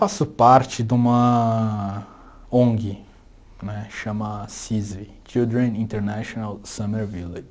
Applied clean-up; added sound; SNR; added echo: none; none; none; none.